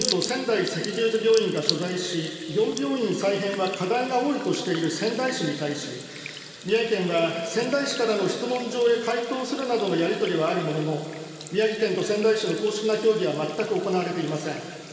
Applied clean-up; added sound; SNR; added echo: none; Sink (filling or washing) / Water tap, faucet; 14 dB; reverberation time 2.4 s.